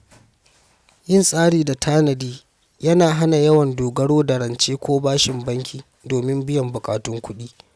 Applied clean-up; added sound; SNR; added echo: none; none; none; none.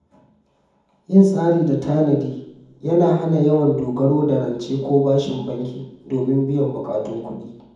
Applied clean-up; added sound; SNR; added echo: none; none; none; reverberation time 1.2 s.